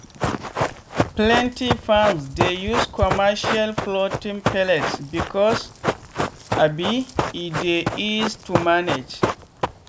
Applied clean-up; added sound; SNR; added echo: none; Run; 3 dB; none.